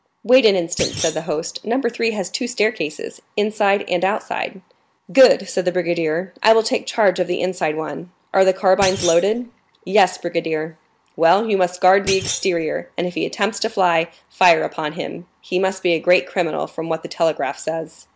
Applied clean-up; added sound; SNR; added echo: none; Thump, thud; 10 dB; none.